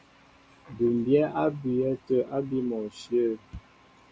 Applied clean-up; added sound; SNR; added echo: none; none; none; none.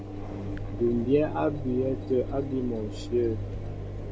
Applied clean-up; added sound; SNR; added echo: none; Engine; 5 dB; none.